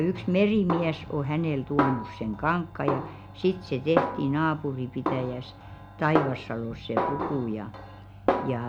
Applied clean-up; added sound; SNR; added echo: none; Snare drum; 4 dB; none.